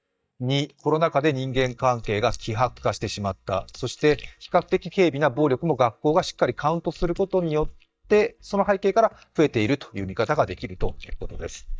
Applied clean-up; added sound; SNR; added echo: neural mask model DeepFilterNet 3.